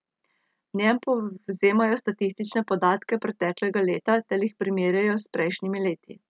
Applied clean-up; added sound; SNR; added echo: none; none; none; none.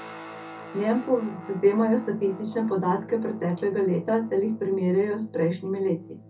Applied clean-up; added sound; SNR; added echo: none; Guitar; 16 dB; reverberation time 0.3 s.